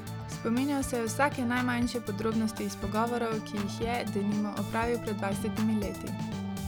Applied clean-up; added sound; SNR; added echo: none; Organ; 6 dB; none.